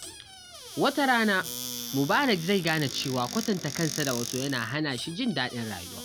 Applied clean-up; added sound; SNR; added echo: none; Squeak / Cupboard open or close; 11 dB; none.